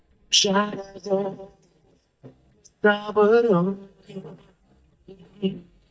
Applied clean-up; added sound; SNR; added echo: neural mask model DeepFilterNet 3.